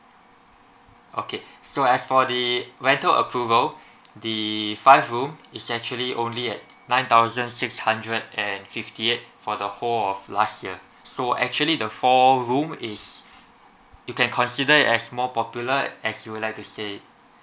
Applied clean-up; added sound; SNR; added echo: none; none; none; none.